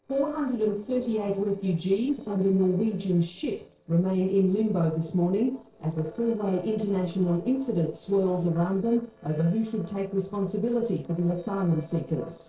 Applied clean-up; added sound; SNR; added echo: neural separator model SepFormer DNS4.